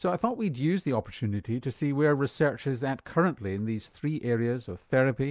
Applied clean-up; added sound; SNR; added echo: none; none; none; none.